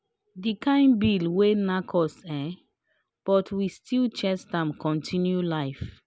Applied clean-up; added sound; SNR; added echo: none; none; none; none.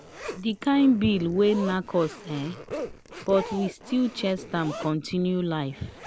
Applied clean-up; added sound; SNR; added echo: none; Zipper (clothing); 13 dB; none.